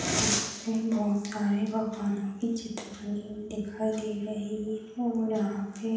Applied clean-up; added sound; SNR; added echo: none; none; none; reverberation time 0.9 s.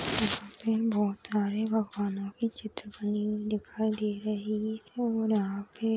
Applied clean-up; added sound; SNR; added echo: none; none; none; none.